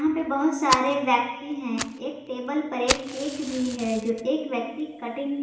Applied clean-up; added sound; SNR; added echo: none; Fire; 10 dB; reverberation time 1.1 s.